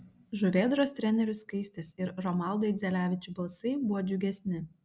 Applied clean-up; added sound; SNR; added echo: none; none; none; none.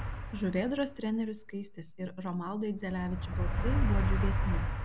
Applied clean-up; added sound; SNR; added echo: none; Motor vehicle (road); -3 dB; none.